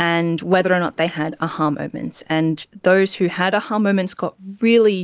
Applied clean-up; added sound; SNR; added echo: neural mask model Resemble Enhance denoiser.